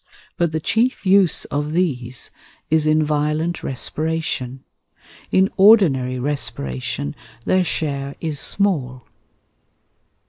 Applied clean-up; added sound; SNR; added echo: neural mask model Resemble Enhance denoiser.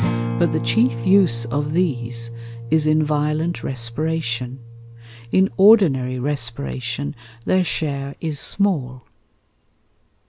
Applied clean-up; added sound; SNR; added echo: none; Acoustic guitar; 9 dB; none.